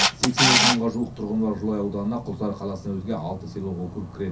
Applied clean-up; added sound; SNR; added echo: none; Camera; 0 dB; reverberation time 0.3 s.